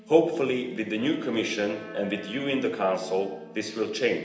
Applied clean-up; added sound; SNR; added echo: none; Guitar; 18 dB; reverberation time 0.8 s.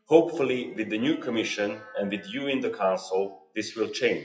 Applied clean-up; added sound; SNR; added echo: classical method WPE with log-MMSE.